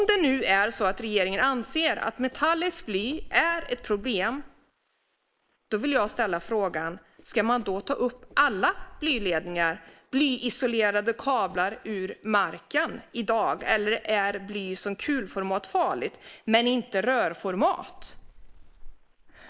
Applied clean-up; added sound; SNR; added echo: neural mask model Resemble Enhance denoiser.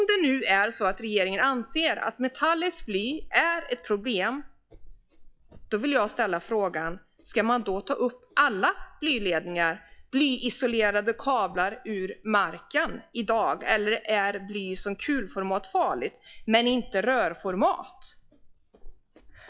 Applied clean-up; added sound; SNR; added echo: classical method log-MMSE.